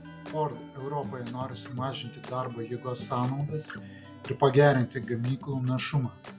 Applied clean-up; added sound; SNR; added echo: none; Acoustic guitar; 14 dB; none.